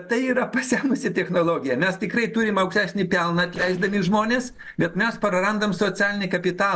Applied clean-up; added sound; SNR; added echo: neural separator model SepFormer DNS4.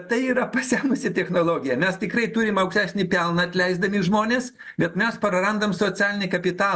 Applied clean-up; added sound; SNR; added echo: none; none; none; none.